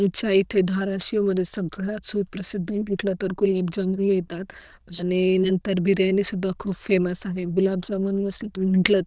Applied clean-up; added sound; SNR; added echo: neural diffusion model UNIVERSE++.